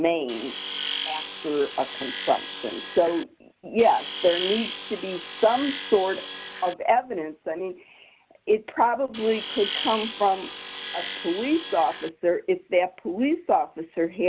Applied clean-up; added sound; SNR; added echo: none; Tools; 5 dB; none.